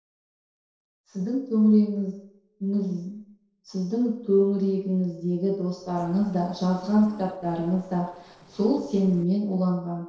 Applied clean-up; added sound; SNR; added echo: neural separator model SepFormer DNS4.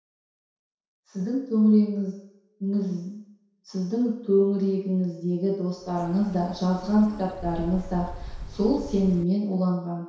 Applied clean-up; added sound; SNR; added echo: none; Bird; 13 dB; reverberation time 0.7 s.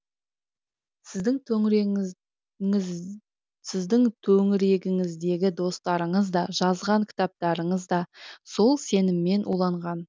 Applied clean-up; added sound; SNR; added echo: none; none; none; none.